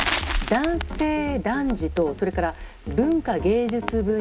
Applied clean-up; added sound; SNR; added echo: none; Crackle; 7 dB; reverberation time 0.3 s.